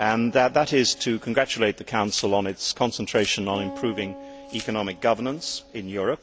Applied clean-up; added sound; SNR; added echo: none; Glass + Acoustic guitar; 18 dB; none.